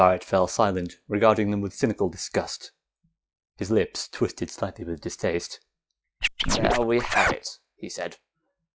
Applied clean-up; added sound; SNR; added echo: classical method log-MMSE.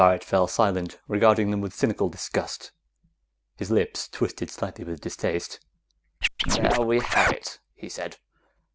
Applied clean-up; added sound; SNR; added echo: none; Scratching (performance technique); -2 dB; none.